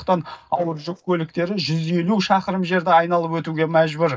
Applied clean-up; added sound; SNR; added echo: neural mask model DeepFilterNet 3.